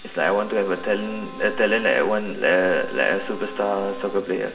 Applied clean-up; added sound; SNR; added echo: none; Bowed string instrument; 18 dB; reverberation time 1.8 s.